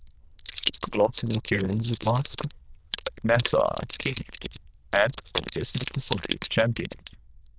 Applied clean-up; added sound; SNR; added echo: neural diffusion model UNIVERSE++.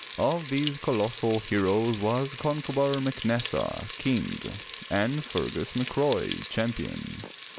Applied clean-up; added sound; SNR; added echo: none; Frying (food); 12 dB; none.